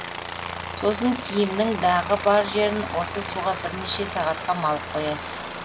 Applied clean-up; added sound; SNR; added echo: none; Aircraft; 8 dB; none.